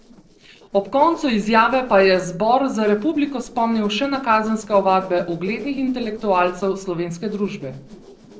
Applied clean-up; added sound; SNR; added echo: neural separator model SepFormer DNS4.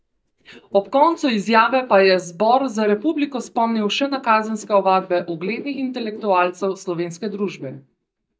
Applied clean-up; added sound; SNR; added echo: neural mask model DeepFilterNet 3.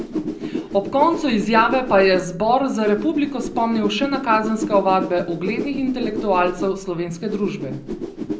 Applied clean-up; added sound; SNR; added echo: none; Whoosh, swoosh, swish; 8 dB; reverberation time 0.5 s.